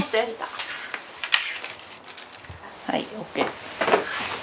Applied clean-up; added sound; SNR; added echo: none; none; none; none.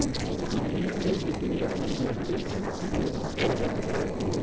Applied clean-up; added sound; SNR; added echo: neural separator model SepFormer DNS4.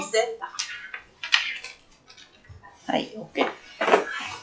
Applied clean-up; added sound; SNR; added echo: classical method log-MMSE.